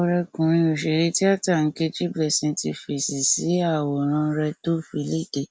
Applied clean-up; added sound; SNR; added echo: none; none; none; none.